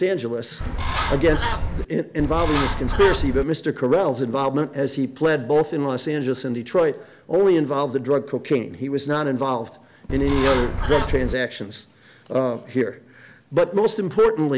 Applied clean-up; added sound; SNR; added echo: none; Bird; 1 dB; none.